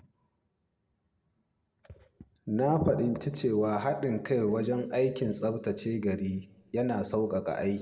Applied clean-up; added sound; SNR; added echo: none; none; none; reverberation time 0.8 s.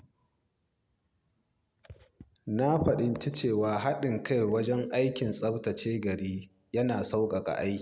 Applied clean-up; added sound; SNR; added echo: none; none; none; none.